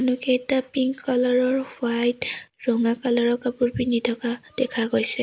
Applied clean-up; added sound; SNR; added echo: none; none; none; none.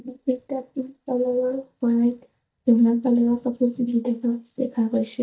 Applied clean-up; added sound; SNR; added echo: neural mask model DeepFilterNet 3.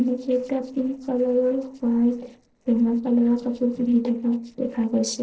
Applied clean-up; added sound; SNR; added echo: neural separator model SepFormer DNS4.